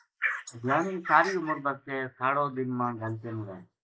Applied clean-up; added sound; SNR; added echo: neural mask model Resemble Enhance denoiser.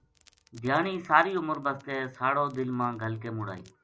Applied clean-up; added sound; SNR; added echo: none; none; none; none.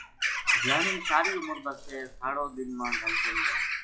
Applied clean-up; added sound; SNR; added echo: classical method log-MMSE.